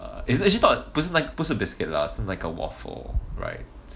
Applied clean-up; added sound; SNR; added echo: none; none; none; none.